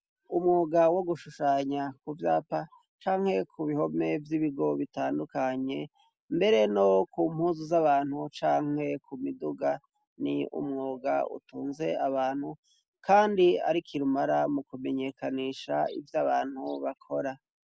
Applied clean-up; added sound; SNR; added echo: none; none; none; none.